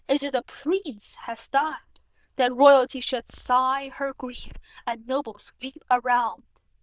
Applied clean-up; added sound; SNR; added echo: neural diffusion model UNIVERSE++.